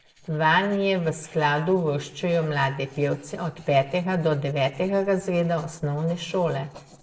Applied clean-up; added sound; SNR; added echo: neural separator model SepFormer DNS4.